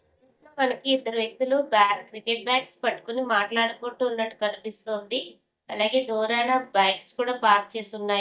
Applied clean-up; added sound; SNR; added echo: neural mask model DeepFilterNet 3.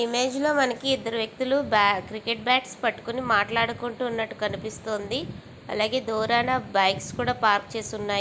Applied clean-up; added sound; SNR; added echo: none; none; none; none.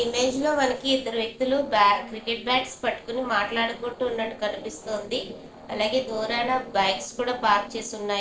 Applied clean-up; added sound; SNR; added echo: neural separator model SepFormer DNS4.